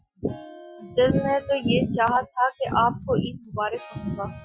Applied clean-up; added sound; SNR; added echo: classical method Wiener filter.